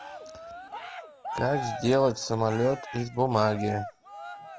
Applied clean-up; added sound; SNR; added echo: none; Cheering; 10 dB; none.